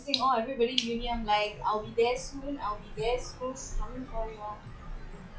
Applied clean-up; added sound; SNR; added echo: classical method log-MMSE.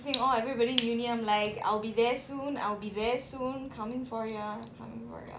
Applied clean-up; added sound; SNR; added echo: none; none; none; none.